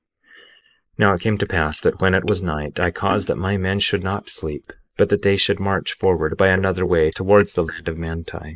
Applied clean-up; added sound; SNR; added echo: neural mask model Resemble Enhance denoiser.